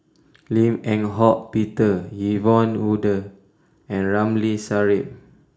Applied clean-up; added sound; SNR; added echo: none; none; none; reverberation time 0.4 s.